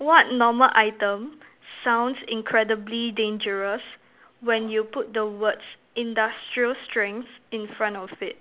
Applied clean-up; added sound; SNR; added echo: none; none; none; none.